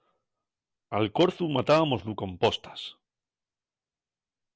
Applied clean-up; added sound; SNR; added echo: none; none; none; none.